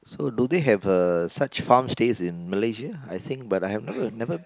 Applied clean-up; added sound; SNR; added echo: none; none; none; none.